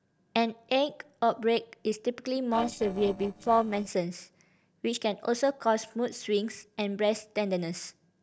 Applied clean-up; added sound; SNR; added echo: neural separator model SepFormer DNS4.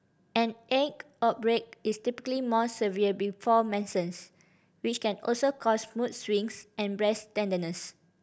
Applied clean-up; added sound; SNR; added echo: none; none; none; none.